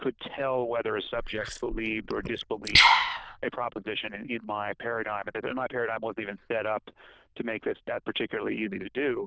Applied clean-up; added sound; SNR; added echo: neural diffusion model UNIVERSE++.